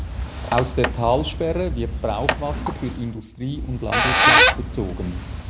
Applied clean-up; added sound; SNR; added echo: none; Squeak; -4 dB; none.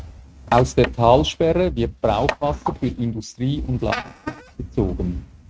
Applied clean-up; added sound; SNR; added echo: neural mask model RNNoise.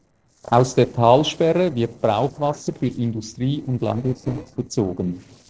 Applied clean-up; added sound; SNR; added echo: neural separator model SepFormer DNS4.